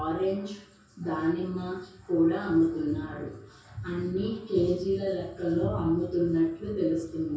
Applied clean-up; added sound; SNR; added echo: none; none; none; reverberation time 0.6 s.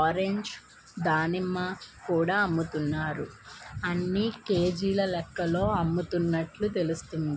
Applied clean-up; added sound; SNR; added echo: none; none; none; none.